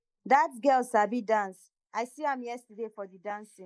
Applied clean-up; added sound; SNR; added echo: neural mask model Resemble Enhance denoiser.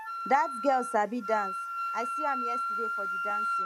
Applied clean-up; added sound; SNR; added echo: none; Wind instrument, woodwind instrument; 1 dB; none.